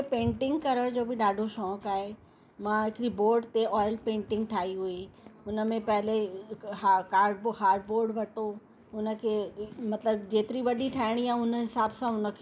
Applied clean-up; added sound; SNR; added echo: none; none; none; none.